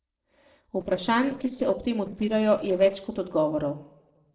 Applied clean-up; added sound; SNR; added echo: neural separator model SepFormer DNS4.